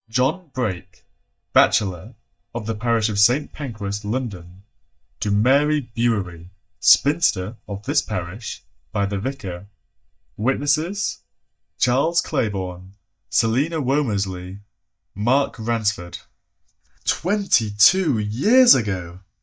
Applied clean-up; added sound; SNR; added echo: neural mask model DeepFilterNet 3.